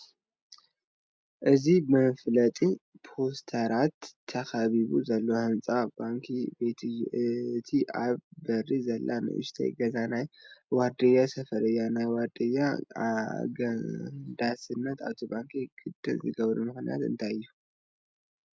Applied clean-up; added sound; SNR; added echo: none; none; none; none.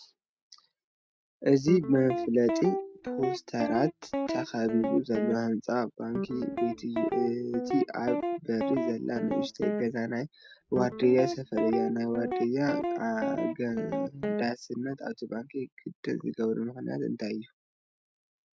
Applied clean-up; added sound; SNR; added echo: neural mask model RNNoise.